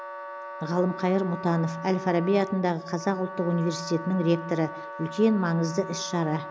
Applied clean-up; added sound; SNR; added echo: none; Wind instrument, woodwind instrument; 11 dB; none.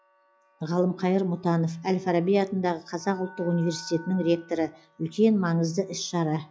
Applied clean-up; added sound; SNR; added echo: classical method log-MMSE.